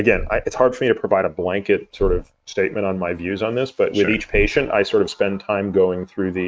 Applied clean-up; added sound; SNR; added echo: neural mask model RNNoise.